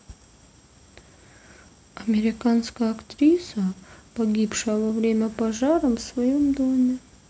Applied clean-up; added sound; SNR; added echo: none; none; none; none.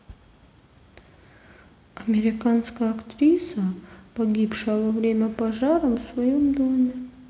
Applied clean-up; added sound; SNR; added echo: none; none; none; reverberation time 1.3 s.